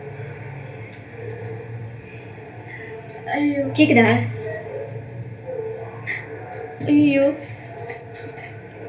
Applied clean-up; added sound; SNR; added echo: none; none; none; reverberation time 0.3 s.